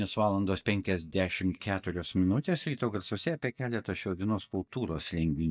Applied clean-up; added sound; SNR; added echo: neural mask model DeepFilterNet 3.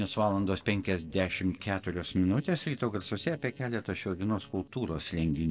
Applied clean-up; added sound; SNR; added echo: neural separator model SepFormer DNS4.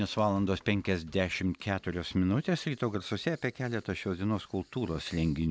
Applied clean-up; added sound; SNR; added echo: none; none; none; none.